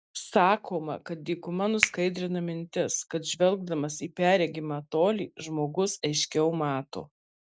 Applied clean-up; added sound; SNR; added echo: none; Finger snapping; 8 dB; none.